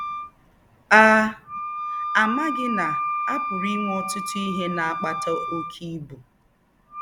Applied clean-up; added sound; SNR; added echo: none; Wind instrument, woodwind instrument; 5 dB; none.